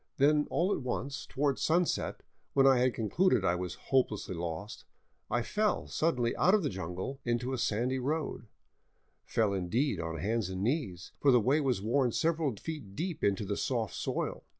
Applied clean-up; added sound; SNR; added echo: none; none; none; none.